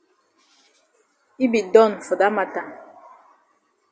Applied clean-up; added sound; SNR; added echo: none; none; none; none.